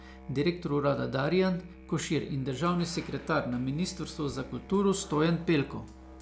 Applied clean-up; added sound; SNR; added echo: none; Musical instrument; 18 dB; none.